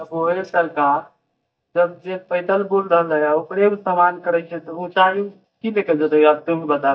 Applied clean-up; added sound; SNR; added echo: neural mask model DeepFilterNet 3.